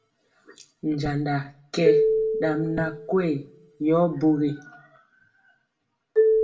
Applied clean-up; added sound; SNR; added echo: none; Marimba, xylophone; 0 dB; reverberation time 0.4 s.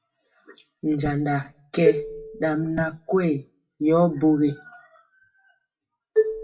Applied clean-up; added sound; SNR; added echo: classical method WPE with log-MMSE.